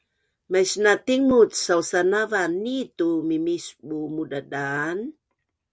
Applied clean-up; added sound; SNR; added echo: none; none; none; none.